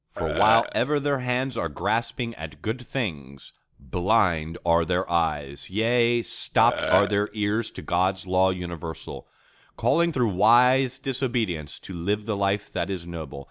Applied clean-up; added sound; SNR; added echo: none; Burping, eructation; 5 dB; none.